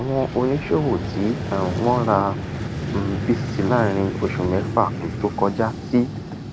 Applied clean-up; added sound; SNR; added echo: none; Vehicle; 5 dB; none.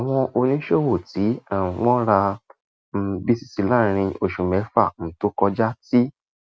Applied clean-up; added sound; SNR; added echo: none; none; none; none.